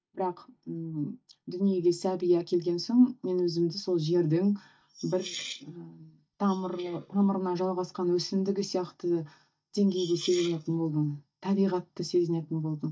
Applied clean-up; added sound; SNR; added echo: neural mask model DeepFilterNet 3.